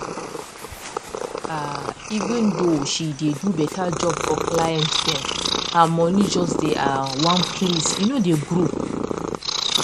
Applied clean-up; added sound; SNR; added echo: none; Purr; 3 dB; none.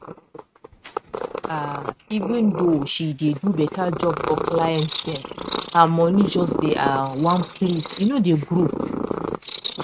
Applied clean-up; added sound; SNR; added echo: neural mask model RNNoise.